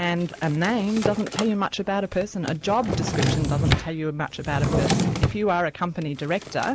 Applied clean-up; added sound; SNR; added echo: none; Drawer open or close; 2 dB; none.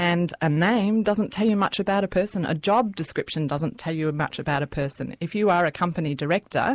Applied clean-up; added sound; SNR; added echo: none; none; none; none.